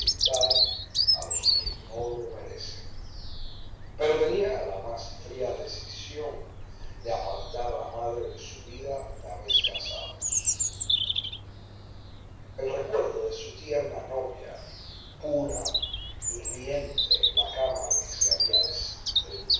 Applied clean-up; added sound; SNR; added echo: none; Bird vocalization, bird call, bird song; -3 dB; reverberation time 0.7 s.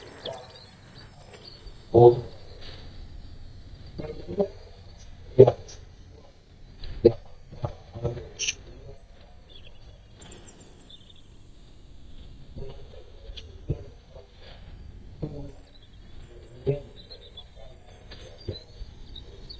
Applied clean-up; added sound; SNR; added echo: neural mask model DeepFilterNet 3.